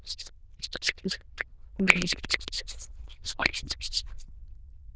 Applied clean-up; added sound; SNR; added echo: neural diffusion model UNIVERSE++.